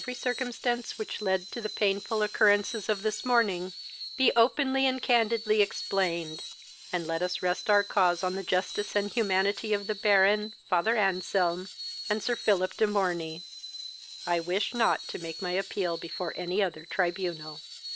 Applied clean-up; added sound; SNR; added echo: none; Screech; 13 dB; none.